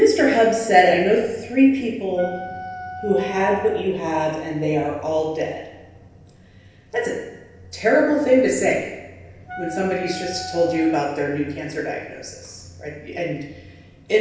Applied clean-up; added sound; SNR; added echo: none; Wind instrument, woodwind instrument; 13 dB; reverberation time 0.9 s.